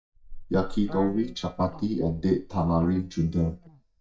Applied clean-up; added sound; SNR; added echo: neural mask model DeepFilterNet 3.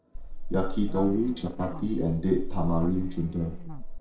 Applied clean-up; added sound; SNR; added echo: neural separator model SepFormer DNS4.